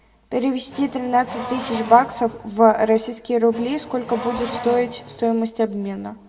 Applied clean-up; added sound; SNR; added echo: none; Race car, auto racing / Accelerating, revving, vroom; 14 dB; reverberation time 0.8 s.